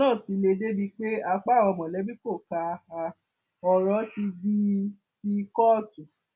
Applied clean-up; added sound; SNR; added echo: none; none; none; none.